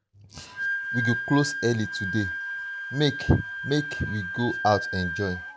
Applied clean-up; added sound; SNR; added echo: none; Wind instrument, woodwind instrument; 5 dB; none.